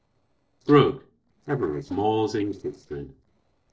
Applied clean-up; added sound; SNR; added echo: neural separator model SepFormer DNS4.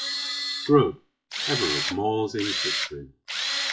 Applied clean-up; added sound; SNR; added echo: classical method WPE with log-MMSE.